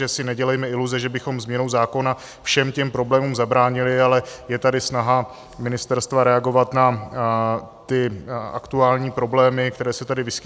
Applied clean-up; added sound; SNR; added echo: none; none; none; none.